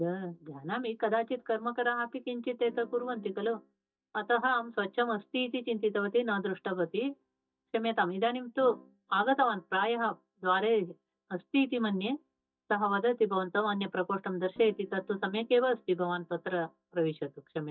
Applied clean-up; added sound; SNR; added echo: neural mask model DeepFilterNet 3.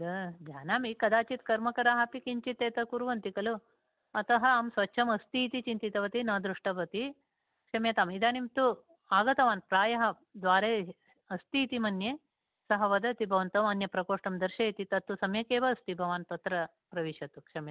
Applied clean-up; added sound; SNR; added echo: none; none; none; none.